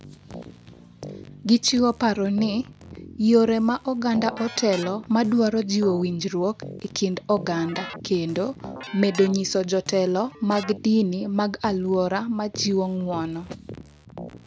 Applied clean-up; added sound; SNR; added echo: none; Keyboard (musical); 16 dB; none.